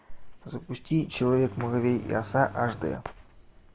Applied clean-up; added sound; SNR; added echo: none; Engine starting; 16 dB; none.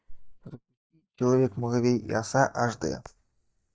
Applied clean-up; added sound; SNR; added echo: neural mask model DeepFilterNet 3.